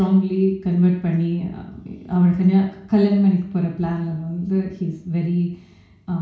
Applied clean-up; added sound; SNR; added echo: none; none; none; reverberation time 0.6 s.